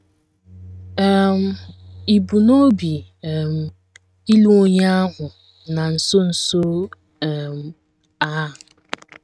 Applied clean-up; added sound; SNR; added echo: neural mask model RNNoise.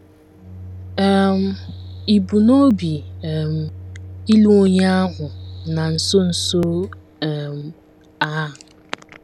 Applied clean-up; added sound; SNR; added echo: none; Microwave oven; 16 dB; none.